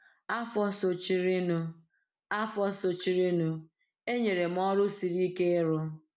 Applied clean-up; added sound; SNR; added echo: none; none; none; none.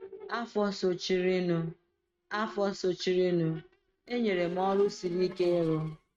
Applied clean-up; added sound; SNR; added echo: neural mask model RNNoise.